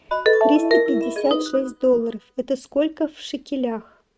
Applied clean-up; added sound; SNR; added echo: neural mask model RNNoise.